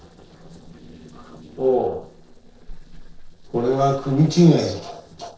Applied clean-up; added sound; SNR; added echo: neural separator model SepFormer DNS4.